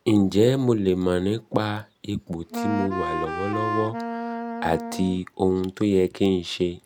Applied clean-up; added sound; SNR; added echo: none; Wind instrument, woodwind instrument; 6 dB; none.